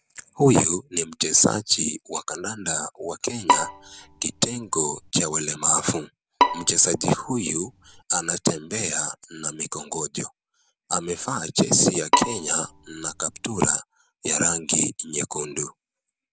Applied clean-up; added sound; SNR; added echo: none; Bowed string instrument; 3 dB; none.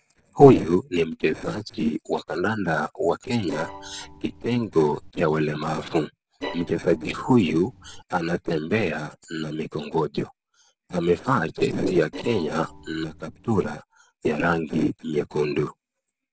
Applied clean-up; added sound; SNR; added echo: neural separator model SepFormer DNS4.